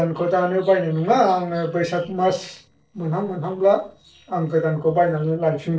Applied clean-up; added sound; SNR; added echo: neural separator model SepFormer DNS4.